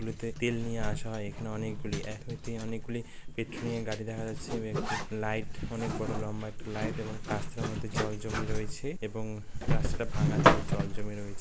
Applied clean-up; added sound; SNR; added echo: none; Zipper (clothing); -5 dB; none.